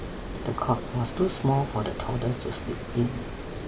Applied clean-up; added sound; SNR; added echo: none; Water; 7 dB; reverberation time 0.2 s.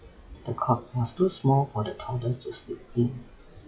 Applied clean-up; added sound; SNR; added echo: classical method WPE with log-MMSE.